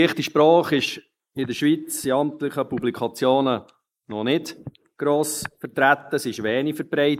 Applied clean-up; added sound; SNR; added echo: neural mask model Resemble Enhance denoiser.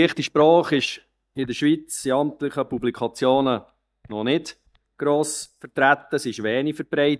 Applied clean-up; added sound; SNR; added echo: neural mask model DeepFilterNet 3.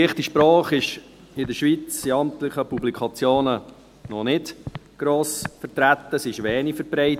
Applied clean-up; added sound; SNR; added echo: none; Walk, footsteps; 19 dB; none.